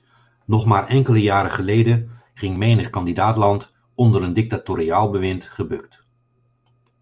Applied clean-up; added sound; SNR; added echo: none; none; none; none.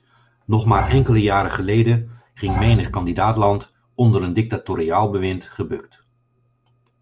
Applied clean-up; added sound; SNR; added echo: none; Bowed string instrument; 6 dB; none.